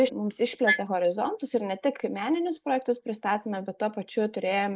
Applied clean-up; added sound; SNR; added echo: neural mask model Resemble Enhance denoiser.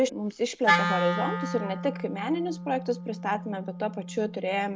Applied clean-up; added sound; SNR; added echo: none; Wind instrument, woodwind instrument; 2 dB; none.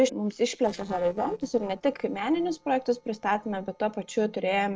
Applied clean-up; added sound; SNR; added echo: neural separator model SepFormer DNS4.